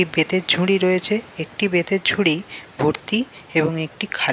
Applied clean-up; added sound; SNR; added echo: none; none; none; none.